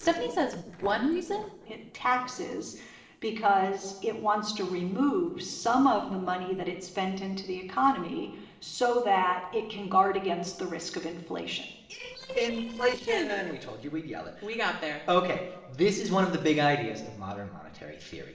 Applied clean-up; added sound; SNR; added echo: neural separator model SepFormer DNS4.